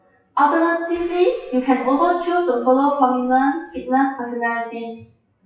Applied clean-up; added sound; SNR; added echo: classical method WPE with log-MMSE.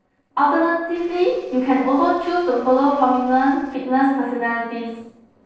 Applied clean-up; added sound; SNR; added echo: neural separator model SepFormer DNS4.